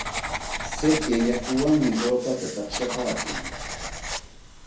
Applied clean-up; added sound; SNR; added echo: none; Writing; 6 dB; reverberation time 0.6 s.